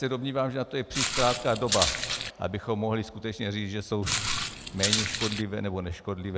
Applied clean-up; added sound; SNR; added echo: none; Walk, footsteps; -1 dB; none.